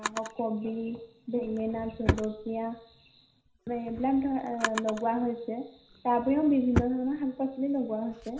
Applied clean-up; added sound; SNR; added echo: none; Drawer open or close; 7 dB; reverberation time 0.5 s.